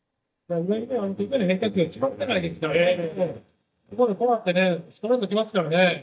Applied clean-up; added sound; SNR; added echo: neural mask model DeepFilterNet 3.